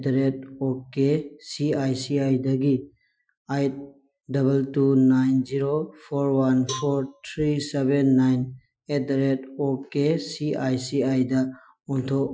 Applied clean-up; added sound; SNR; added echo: classical method Wiener filter.